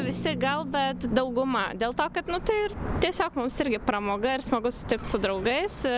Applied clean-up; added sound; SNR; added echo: none; Drum; 14 dB; none.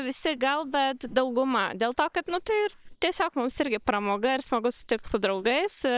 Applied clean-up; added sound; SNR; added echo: neural separator model SepFormer WHAM!.